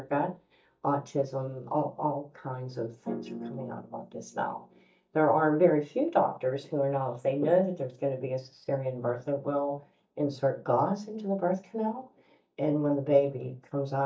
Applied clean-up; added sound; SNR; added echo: neural mask model DeepFilterNet 3.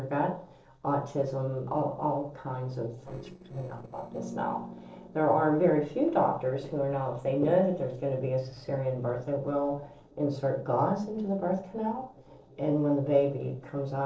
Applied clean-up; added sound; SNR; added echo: neural separator model SepFormer DNS4.